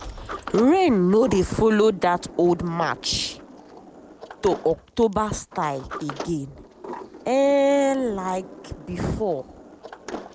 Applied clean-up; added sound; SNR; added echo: none; Sliding door; 16 dB; none.